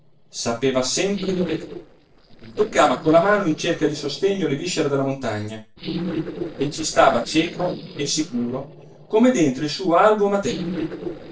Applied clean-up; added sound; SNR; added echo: neural separator model SepFormer DNS4.